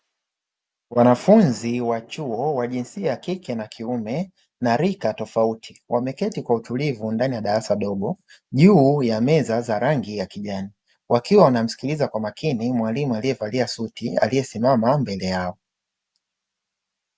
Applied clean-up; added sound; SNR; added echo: none; none; none; none.